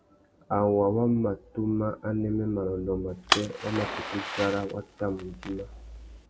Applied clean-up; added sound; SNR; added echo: none; Fire; 5 dB; none.